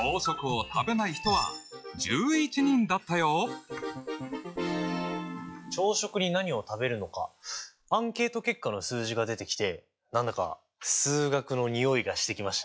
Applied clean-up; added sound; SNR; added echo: classical method log-MMSE.